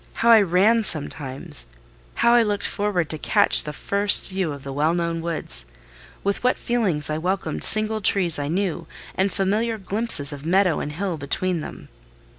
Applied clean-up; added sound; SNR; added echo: none; none; none; none.